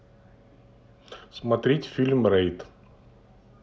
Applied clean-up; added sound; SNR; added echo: none; none; none; none.